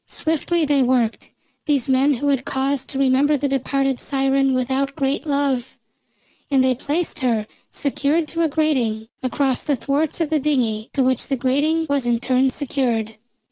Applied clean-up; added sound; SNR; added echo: none; none; none; none.